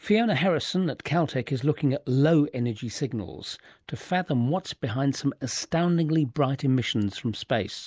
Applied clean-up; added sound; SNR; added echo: none; none; none; none.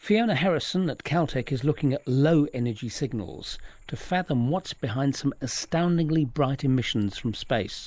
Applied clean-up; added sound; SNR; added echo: neural mask model Resemble Enhance denoiser.